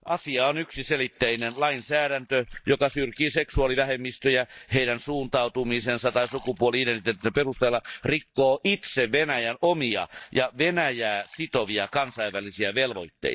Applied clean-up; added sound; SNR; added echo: neural mask model DeepFilterNet 3.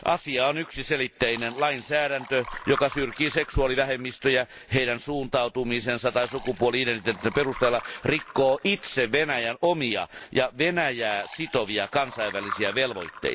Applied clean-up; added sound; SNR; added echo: none; Liquid; 16 dB; none.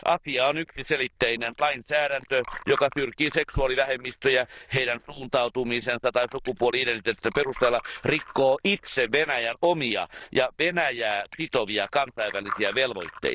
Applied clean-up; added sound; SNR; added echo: neural diffusion model UNIVERSE++.